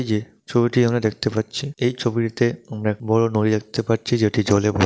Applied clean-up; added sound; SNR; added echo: none; none; none; none.